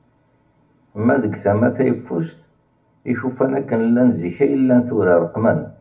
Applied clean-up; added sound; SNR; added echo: none; none; none; reverberation time 0.4 s.